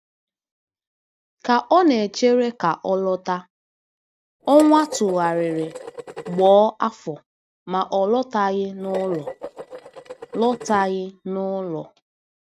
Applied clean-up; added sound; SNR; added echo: neural mask model RNNoise.